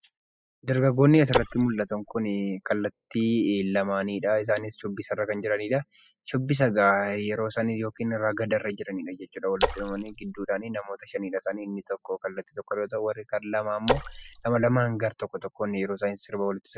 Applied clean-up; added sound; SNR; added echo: classical method spectral subtraction.